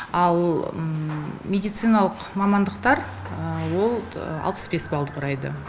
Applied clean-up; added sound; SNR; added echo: none; none; none; none.